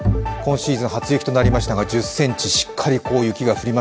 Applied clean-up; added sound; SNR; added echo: none; Bowed string instrument; 5 dB; none.